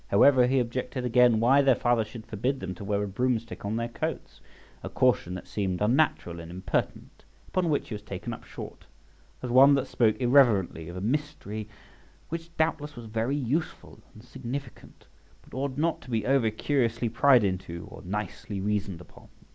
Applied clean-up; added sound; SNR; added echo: none; none; none; none.